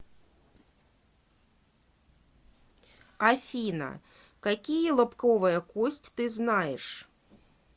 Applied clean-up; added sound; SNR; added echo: none; none; none; none.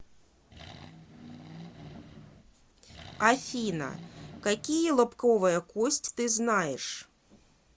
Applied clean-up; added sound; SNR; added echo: none; Accelerating, revving, vroom; 17 dB; none.